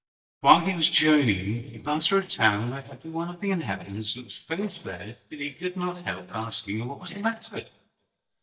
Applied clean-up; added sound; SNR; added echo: neural mask model DeepFilterNet 3.